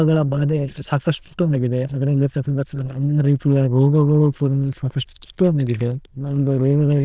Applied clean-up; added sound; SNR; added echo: neural diffusion model UNIVERSE++.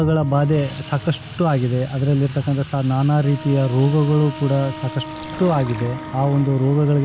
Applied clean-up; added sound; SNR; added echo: none; Wind instrument, woodwind instrument + Sink (filling or washing) / Water tap, faucet; 14 dB; none.